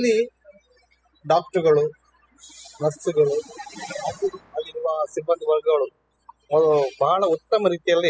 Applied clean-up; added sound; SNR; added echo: classical method spectral subtraction.